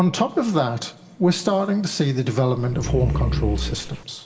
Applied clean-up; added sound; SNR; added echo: none; Growling; 2 dB; reverberation time 1.1 s.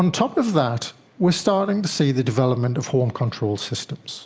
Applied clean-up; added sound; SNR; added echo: none; none; none; none.